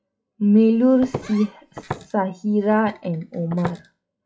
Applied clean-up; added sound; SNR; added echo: classical method WPE with log-MMSE.